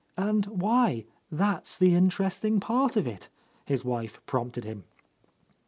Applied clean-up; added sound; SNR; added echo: none; none; none; none.